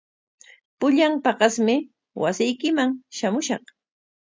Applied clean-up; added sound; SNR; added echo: none; none; none; none.